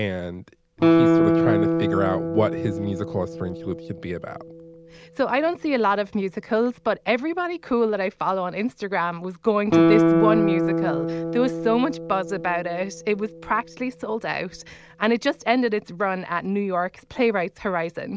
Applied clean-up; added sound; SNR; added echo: none; Guitar; 1 dB; none.